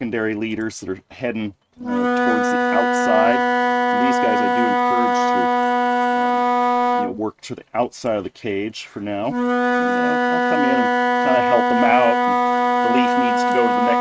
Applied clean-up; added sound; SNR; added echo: neural mask model RNNoise.